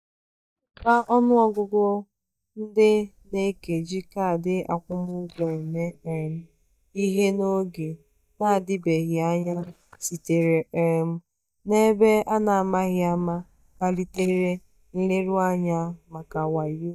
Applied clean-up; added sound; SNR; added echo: neural mask model DeepFilterNet 3.